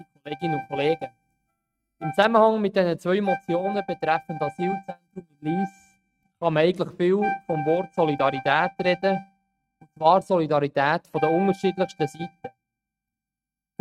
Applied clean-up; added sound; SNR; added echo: neural mask model RNNoise.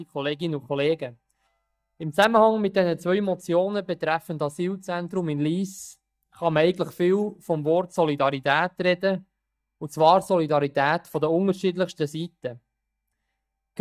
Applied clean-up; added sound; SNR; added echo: neural mask model DeepFilterNet 3.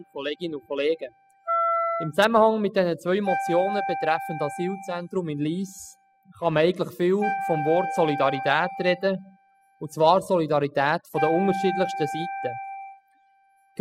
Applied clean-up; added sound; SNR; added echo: classical method spectral subtraction.